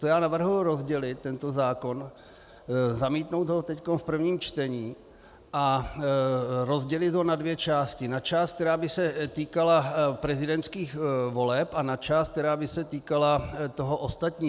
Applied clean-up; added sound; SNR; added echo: none; none; none; none.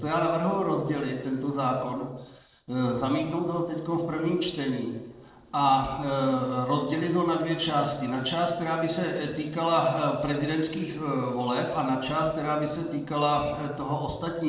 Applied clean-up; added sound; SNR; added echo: neural separator model SepFormer DNS4.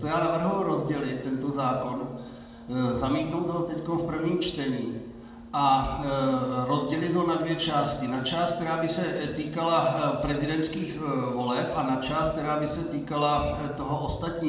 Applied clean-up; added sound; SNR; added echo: none; Brass instrument; 19 dB; reverberation time 1.0 s.